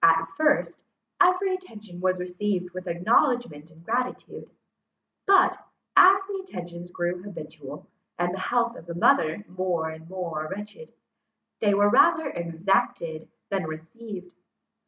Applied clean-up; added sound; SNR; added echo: none; none; none; none.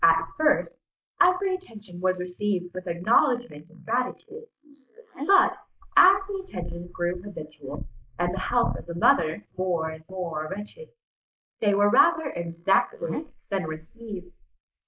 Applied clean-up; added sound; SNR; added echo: neural mask model Resemble Enhance denoiser.